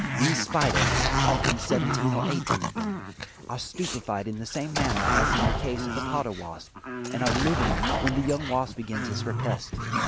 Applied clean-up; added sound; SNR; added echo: none; Explosion + Growling; -3 dB; none.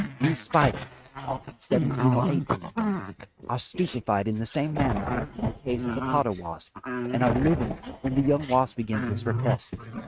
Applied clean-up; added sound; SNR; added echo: neural mask model RNNoise.